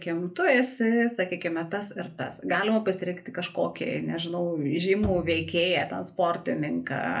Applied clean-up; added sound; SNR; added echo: none; Bowed string instrument; 11 dB; reverberation time 0.3 s.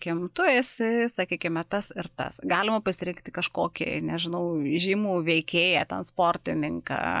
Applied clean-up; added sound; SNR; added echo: none; none; none; none.